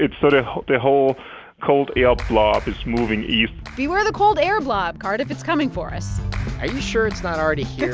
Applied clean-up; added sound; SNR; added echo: none; Clapping; 13 dB; none.